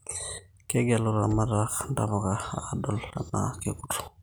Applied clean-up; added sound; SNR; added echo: none; Knock; 18 dB; none.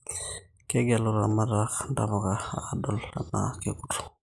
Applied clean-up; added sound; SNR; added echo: neural mask model Resemble Enhance denoiser.